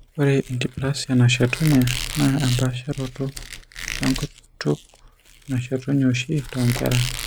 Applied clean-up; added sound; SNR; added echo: none; Squeak; 11 dB; none.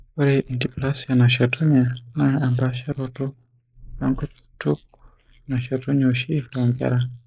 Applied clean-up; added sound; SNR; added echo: neural mask model Resemble Enhance denoiser.